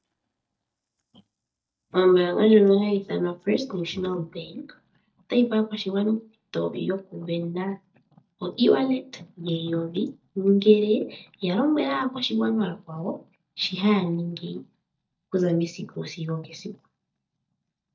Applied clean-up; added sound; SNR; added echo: neural mask model DeepFilterNet 3.